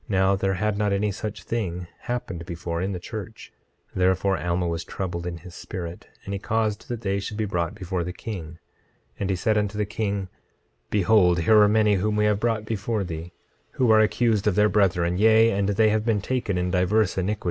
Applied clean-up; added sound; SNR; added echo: none; none; none; none.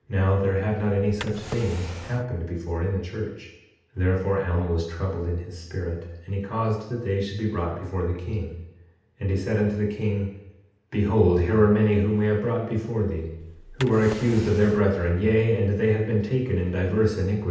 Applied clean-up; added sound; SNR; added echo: none; Drawer open or close; 14 dB; reverberation time 0.8 s.